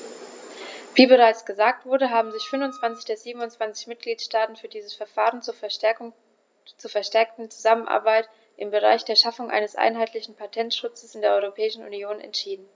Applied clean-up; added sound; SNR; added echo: none; Wind instrument, woodwind instrument; 19 dB; none.